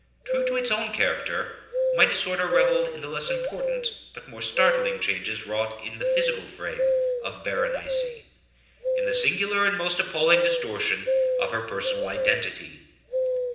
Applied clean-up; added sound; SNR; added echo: none; Bird vocalization, bird call, bird song; 0 dB; reverberation time 0.9 s.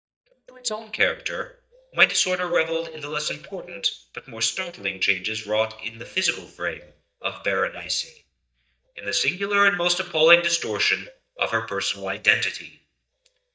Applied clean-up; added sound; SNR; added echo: neural mask model DeepFilterNet 3.